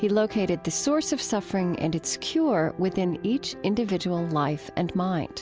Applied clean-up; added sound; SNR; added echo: none; none; none; none.